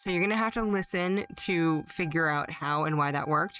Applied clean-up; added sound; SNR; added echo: neural mask model RNNoise.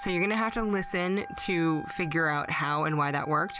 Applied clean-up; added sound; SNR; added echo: none; Wind instrument, woodwind instrument; 14 dB; none.